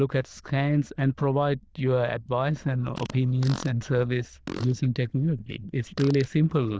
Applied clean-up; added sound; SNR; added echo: neural diffusion model UNIVERSE++.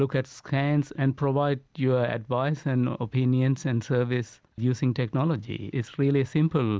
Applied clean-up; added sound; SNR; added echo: none; none; none; none.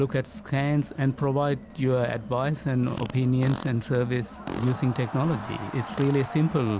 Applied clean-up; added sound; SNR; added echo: none; Fart + Crowd; 13 dB; none.